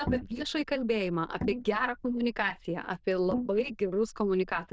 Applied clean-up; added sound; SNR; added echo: neural diffusion model UNIVERSE++.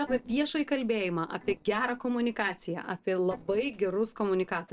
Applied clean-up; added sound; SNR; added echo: neural separator model SepFormer DNS4.